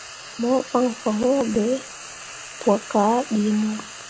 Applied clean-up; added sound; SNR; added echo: none; Frying (food); 15 dB; none.